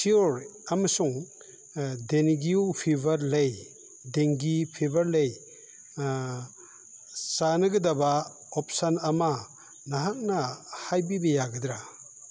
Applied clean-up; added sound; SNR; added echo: none; none; none; none.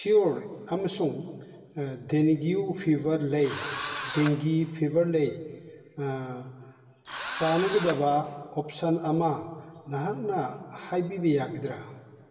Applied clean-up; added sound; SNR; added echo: none; Engine / Drill; 5 dB; reverberation time 2.3 s.